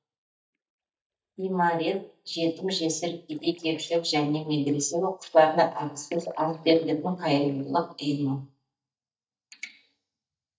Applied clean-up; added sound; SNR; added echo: neural mask model DeepFilterNet 3.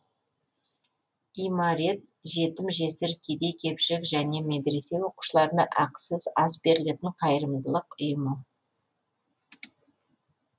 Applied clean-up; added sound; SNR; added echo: none; none; none; none.